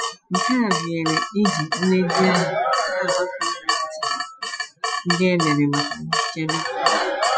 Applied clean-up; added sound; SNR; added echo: classical method Wiener filter.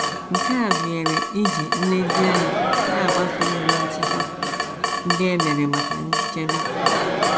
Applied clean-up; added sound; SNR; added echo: none; Drip / Water tap, faucet + Crowd; -3 dB; none.